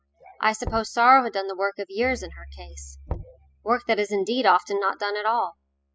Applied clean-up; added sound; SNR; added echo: classical method spectral subtraction.